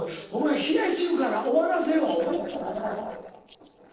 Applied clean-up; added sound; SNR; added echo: neural separator model SepFormer DNS4.